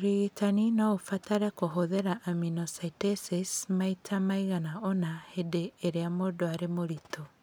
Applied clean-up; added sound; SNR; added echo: none; none; none; none.